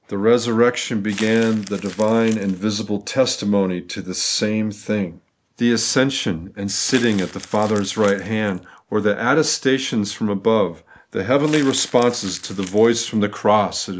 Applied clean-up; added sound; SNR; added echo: none; Crumpling, crinkling; 19 dB; none.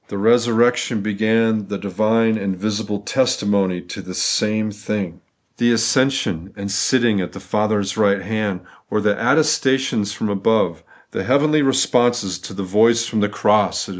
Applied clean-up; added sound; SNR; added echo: none; none; none; none.